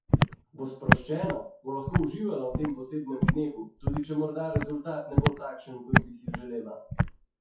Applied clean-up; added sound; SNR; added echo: classical method WPE with log-MMSE.